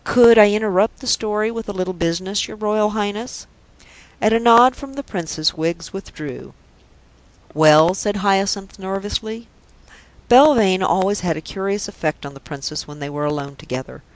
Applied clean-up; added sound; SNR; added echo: none; none; none; none.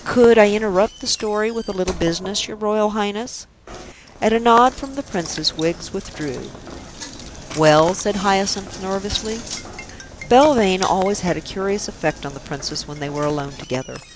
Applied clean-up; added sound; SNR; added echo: none; Knock; 16 dB; none.